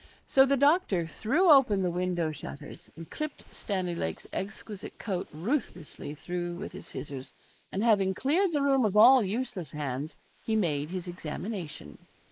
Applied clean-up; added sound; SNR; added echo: neural mask model Resemble Enhance denoiser.